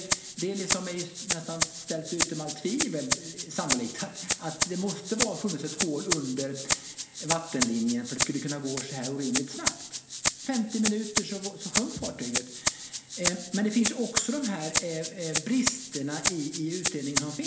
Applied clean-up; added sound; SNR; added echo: none; Rattle (instrument); 0 dB; reverberation time 1.7 s.